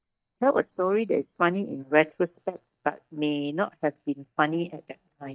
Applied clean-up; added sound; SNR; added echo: neural mask model DeepFilterNet 3.